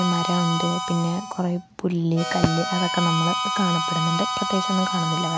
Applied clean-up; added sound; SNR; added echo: none; Harmonica; 3 dB; none.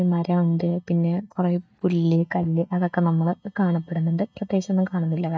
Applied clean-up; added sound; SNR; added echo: neural mask model DeepFilterNet 3.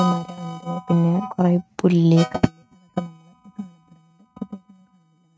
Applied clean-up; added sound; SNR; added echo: neural mask model RNNoise.